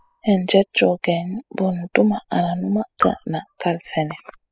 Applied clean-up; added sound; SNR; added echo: classical method spectral subtraction.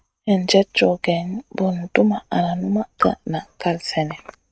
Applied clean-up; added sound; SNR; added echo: neural mask model RNNoise.